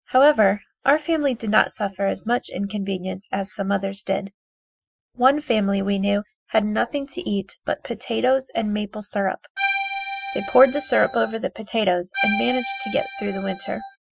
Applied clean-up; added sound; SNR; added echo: classical method Wiener filter.